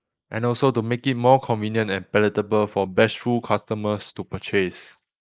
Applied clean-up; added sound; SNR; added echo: neural mask model Resemble Enhance denoiser.